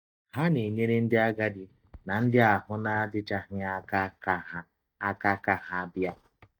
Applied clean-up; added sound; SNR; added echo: neural mask model DeepFilterNet 3.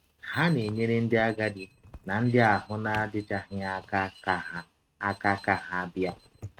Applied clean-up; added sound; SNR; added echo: neural mask model RNNoise.